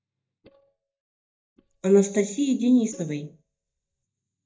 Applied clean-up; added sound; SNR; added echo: neural mask model DeepFilterNet 3.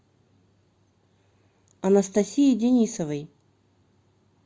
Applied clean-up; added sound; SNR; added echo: none; none; none; none.